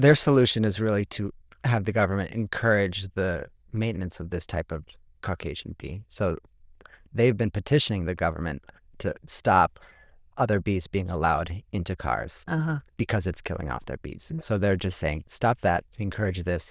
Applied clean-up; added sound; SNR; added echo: neural diffusion model UNIVERSE++.